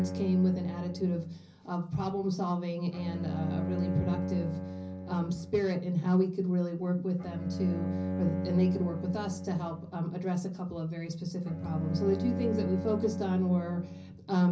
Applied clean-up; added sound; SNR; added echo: none; Bowed string instrument; 6 dB; reverberation time 0.5 s.